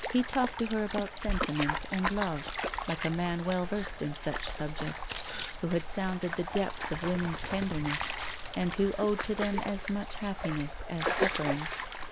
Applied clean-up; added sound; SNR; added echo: none; Stream; 3 dB; none.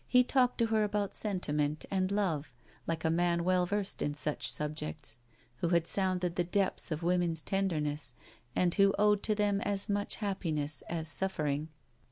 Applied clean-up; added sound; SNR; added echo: none; none; none; none.